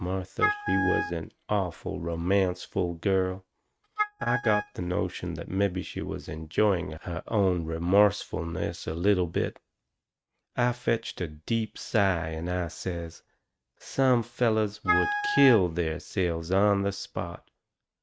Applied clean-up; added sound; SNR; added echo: neural mask model RNNoise.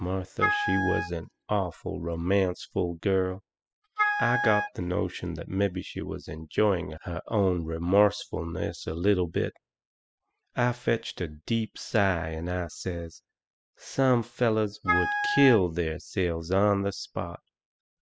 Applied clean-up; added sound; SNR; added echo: classical method spectral subtraction.